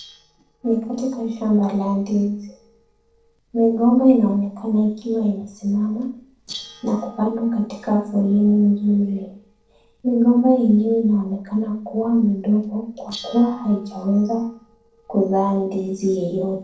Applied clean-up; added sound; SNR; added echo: neural separator model SepFormer DNS4.